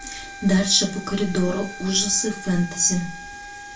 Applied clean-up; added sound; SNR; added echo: none; Wind instrument, woodwind instrument; 15 dB; reverberation time 0.3 s.